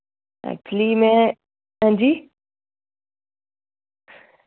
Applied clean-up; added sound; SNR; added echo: none; none; none; none.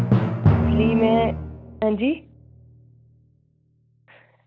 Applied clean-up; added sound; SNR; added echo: none; Drum; -3 dB; none.